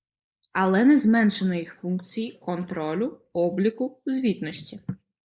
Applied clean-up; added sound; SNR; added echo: neural mask model Resemble Enhance denoiser.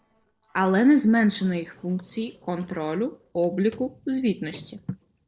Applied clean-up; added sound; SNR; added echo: neural separator model SepFormer DNS4.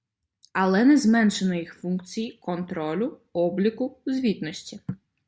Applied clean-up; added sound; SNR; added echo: none; none; none; none.